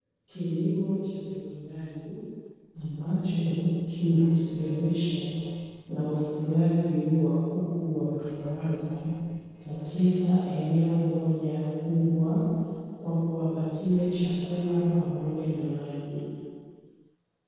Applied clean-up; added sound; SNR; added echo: neural separator model SepFormer DNS4.